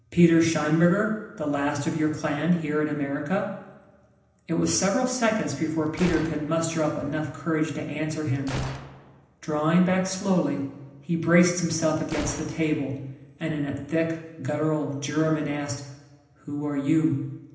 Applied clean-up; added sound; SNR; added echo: none; Gunshot, gunfire; 15 dB; reverberation time 0.9 s.